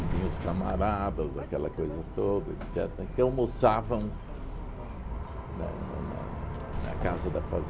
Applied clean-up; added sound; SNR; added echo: none; Bus; 4 dB; none.